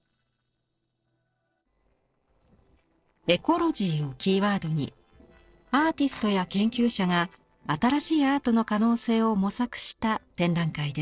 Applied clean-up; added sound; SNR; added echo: neural separator model SepFormer DNS4.